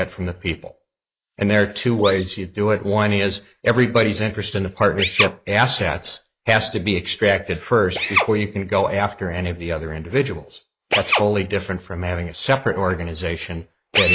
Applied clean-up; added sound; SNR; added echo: neural mask model Resemble Enhance denoiser.